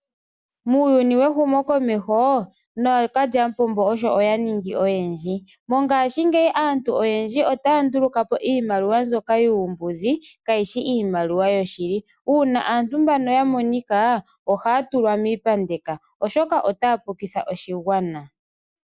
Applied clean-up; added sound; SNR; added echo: none; none; none; none.